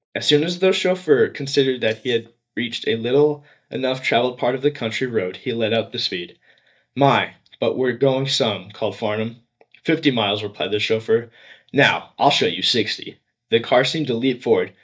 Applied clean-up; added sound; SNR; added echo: neural mask model DeepFilterNet 3.